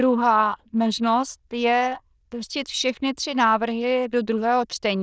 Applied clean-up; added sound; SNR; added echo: neural diffusion model UNIVERSE++.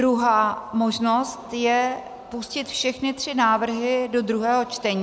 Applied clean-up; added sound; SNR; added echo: none; none; none; none.